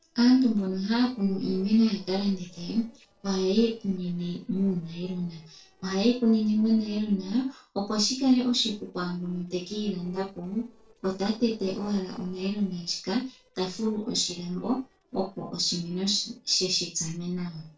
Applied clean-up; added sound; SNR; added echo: neural separator model SepFormer DNS4.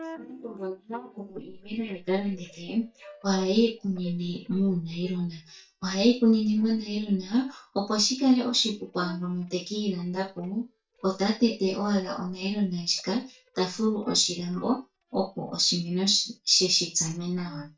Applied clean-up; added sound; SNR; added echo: neural mask model DeepFilterNet 3.